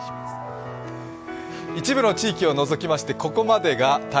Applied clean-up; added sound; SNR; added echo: none; none; none; none.